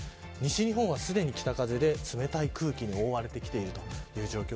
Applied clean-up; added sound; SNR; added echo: none; none; none; none.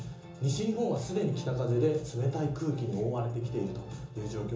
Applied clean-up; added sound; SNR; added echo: none; none; none; reverberation time 0.6 s.